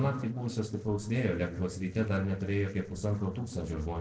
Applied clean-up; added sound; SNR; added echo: neural separator model SepFormer DNS4.